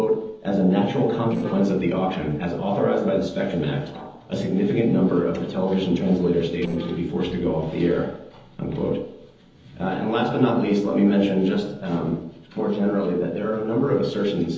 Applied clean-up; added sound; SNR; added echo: neural separator model SepFormer DNS4.